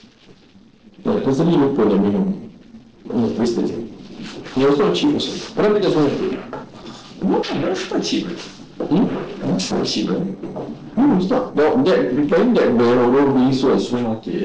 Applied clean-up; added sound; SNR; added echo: neural separator model SepFormer DNS4.